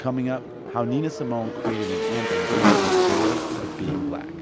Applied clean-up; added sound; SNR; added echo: none; Motorcycle / Engine; -5 dB; none.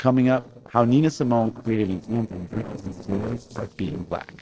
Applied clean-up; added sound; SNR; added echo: neural separator model SepFormer DNS4.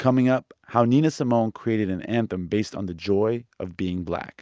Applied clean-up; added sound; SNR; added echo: none; none; none; none.